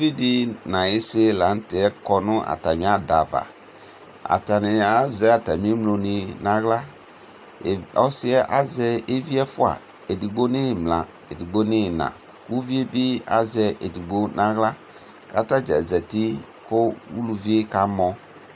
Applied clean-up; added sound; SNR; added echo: none; none; none; none.